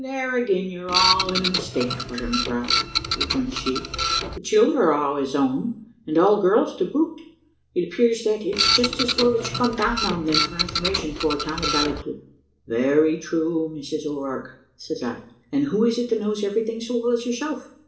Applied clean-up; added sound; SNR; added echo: none; Printer; 1 dB; reverberation time 0.5 s.